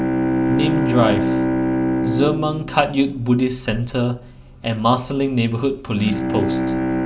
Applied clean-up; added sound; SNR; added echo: none; Bowed string instrument; 1 dB; reverberation time 0.4 s.